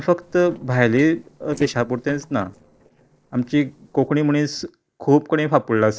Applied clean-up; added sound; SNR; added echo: neural separator model SepFormer DNS4.